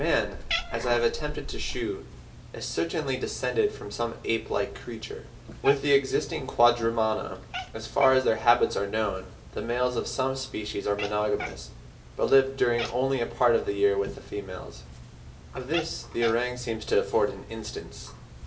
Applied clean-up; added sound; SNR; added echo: none; Cat; 12 dB; reverberation time 0.2 s.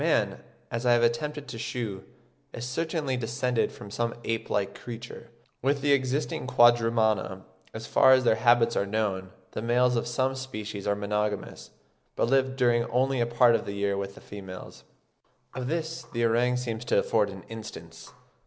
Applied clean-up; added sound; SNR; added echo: none; none; none; none.